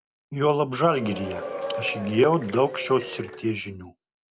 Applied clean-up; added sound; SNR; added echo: none; Applause / Crowd / Cheering; 10 dB; none.